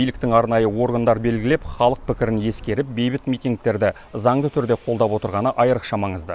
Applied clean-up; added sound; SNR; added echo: none; none; none; none.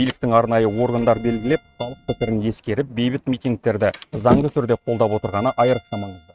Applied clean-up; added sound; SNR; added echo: neural mask model RNNoise.